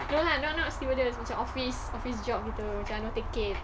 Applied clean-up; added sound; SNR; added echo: none; Wind; 11 dB; none.